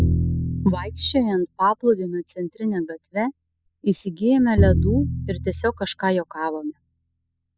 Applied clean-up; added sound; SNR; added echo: classical method spectral subtraction.